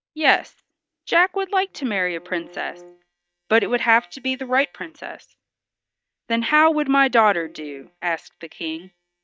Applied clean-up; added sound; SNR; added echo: neural mask model DeepFilterNet 3.